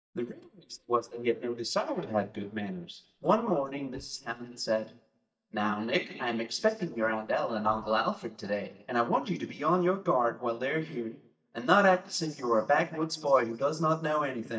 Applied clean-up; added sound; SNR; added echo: neural mask model DeepFilterNet 3.